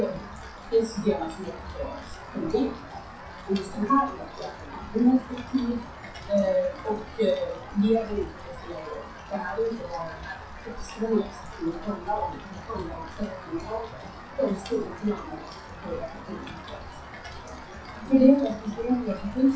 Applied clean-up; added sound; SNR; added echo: classical method WPE with log-MMSE.